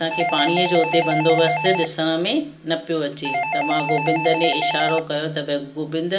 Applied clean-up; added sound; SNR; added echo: none; Doorbell; 3 dB; reverberation time 0.2 s.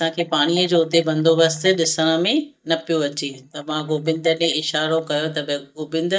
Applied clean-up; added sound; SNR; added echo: neural mask model DeepFilterNet 3.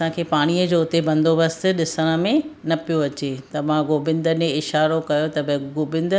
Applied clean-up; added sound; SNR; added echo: none; none; none; none.